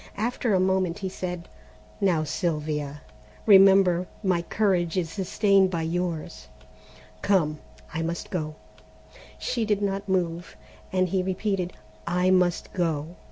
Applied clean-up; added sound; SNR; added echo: none; none; none; none.